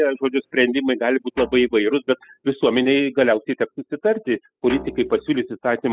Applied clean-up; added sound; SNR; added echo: classical method spectral subtraction.